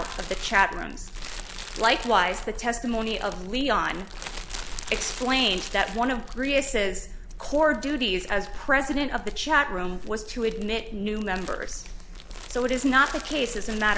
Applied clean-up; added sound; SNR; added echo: none; Crumpling, crinkling; 17 dB; none.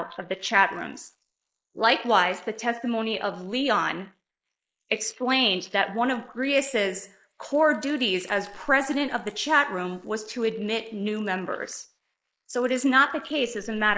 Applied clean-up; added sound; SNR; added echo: neural mask model Resemble Enhance denoiser.